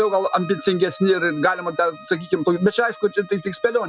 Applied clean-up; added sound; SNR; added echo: none; Bowed string instrument; 20 dB; none.